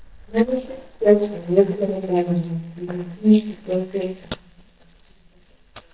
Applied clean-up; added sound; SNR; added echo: neural mask model DeepFilterNet 3.